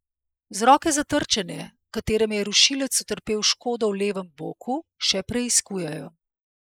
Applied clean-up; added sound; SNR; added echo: neural mask model Resemble Enhance denoiser.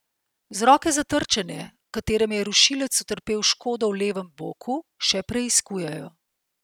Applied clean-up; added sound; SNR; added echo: none; none; none; none.